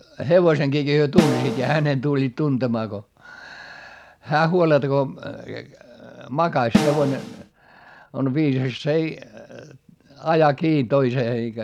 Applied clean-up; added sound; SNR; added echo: none; Snare drum; 1 dB; none.